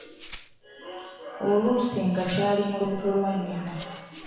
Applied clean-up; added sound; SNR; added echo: none; Rattle (instrument); 7 dB; reverberation time 1.1 s.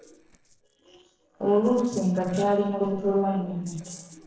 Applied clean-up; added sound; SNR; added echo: neural separator model SepFormer DNS4.